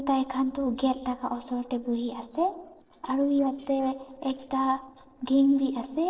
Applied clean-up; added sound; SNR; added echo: neural separator model SepFormer DNS4.